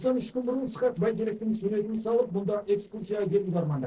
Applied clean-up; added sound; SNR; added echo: neural separator model SepFormer DNS4.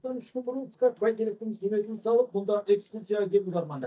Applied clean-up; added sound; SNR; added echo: neural mask model DeepFilterNet 3.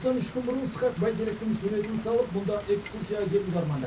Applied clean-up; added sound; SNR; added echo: none; Rain; 15 dB; reverberation time 0.3 s.